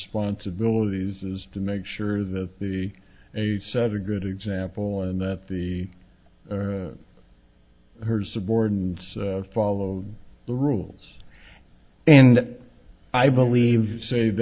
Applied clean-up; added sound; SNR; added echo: none; none; none; none.